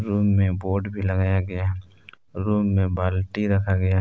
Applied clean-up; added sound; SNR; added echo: none; none; none; none.